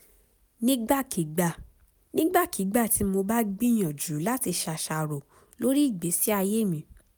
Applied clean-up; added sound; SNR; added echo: none; none; none; none.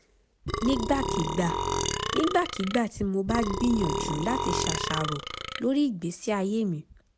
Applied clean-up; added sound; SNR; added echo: none; Burping, eructation; 3 dB; none.